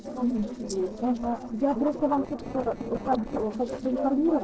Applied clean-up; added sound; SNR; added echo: neural separator model SepFormer DNS4.